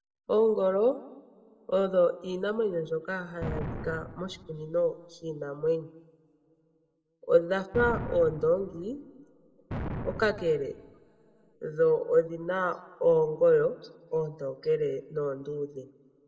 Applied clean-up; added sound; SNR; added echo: none; Explosion; 10 dB; reverberation time 0.4 s.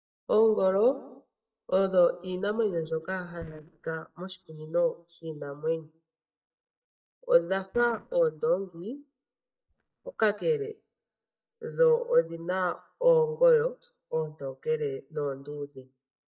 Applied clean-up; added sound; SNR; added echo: neural mask model DeepFilterNet 3.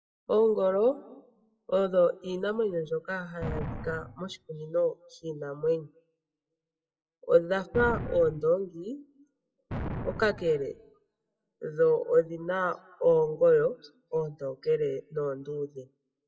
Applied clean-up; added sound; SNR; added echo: classical method WPE with log-MMSE.